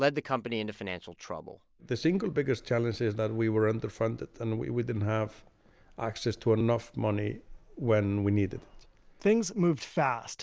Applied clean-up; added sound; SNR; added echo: none; none; none; none.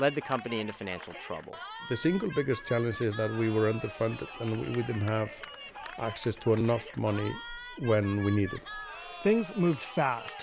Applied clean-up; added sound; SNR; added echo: none; Cheering; 13 dB; none.